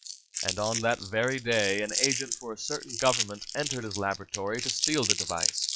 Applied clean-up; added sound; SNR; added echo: classical method log-MMSE.